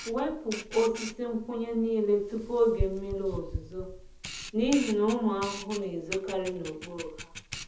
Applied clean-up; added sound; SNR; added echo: none; Camera; 10 dB; reverberation time 0.6 s.